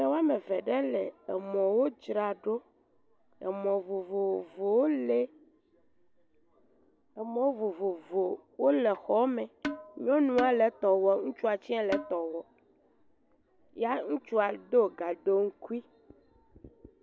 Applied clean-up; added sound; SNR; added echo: none; Percussion; 8 dB; none.